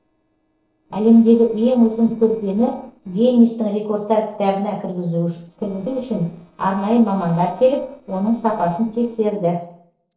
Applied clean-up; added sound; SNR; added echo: neural separator model SepFormer DNS4.